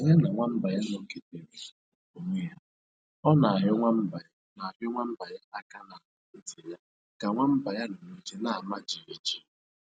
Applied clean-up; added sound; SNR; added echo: none; none; none; none.